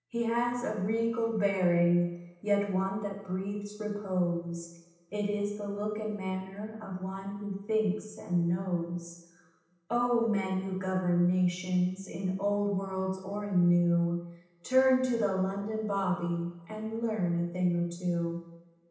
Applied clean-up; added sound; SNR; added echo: none; none; none; reverberation time 0.9 s.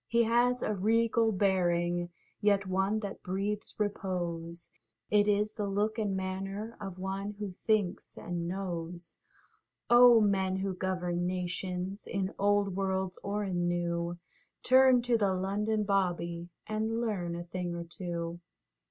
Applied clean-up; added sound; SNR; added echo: none; none; none; none.